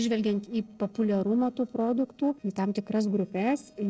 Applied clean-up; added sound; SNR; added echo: neural separator model SepFormer DNS4.